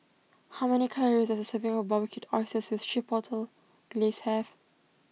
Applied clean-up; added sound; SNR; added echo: none; none; none; none.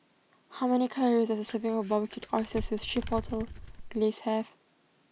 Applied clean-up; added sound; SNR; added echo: none; Crumpling, crinkling; 10 dB; none.